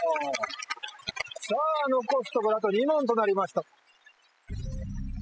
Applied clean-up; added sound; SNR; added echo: classical method spectral subtraction.